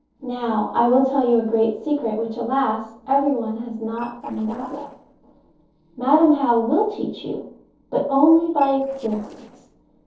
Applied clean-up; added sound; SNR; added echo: neural separator model SepFormer DNS4.